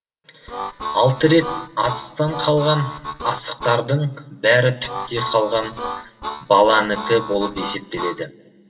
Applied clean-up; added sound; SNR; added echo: none; Harmonica; 9 dB; reverberation time 1.7 s.